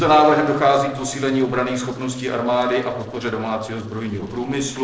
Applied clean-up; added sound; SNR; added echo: neural separator model SepFormer DNS4.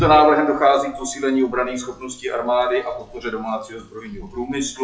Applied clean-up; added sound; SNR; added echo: classical method WPE with log-MMSE.